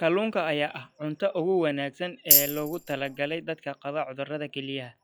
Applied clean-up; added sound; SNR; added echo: classical method log-MMSE.